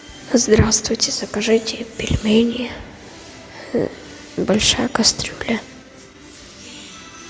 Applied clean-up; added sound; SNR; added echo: none; none; none; none.